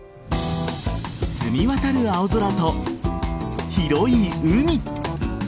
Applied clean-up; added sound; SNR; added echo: none; none; none; none.